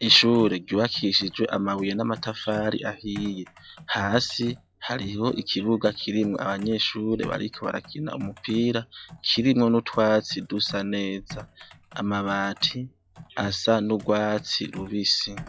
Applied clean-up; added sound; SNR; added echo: classical method log-MMSE.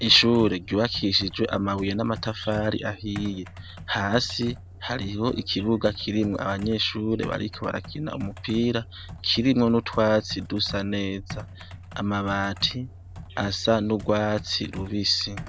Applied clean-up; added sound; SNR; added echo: none; Computer keyboard; 15 dB; none.